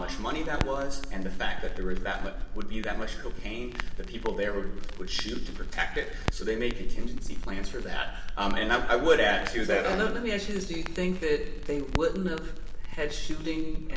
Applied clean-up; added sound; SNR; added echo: none; Crackle; 5 dB; reverberation time 1.1 s.